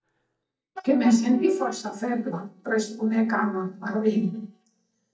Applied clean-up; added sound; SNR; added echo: neural mask model DeepFilterNet 3.